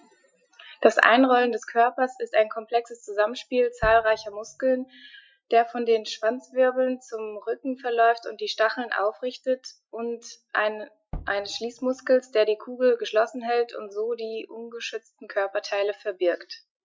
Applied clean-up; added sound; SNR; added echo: classical method Wiener filter.